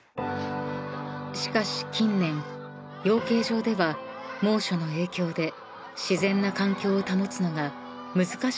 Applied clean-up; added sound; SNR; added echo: none; none; none; none.